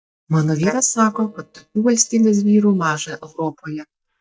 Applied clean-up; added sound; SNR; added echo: neural mask model DeepFilterNet 3.